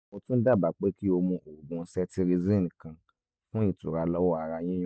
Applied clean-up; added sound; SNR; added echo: none; none; none; none.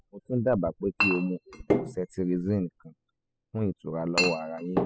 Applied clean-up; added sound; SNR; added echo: classical method spectral subtraction.